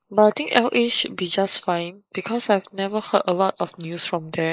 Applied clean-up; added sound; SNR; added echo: neural mask model Resemble Enhance denoiser.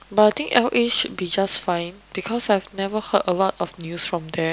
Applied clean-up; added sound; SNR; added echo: none; none; none; none.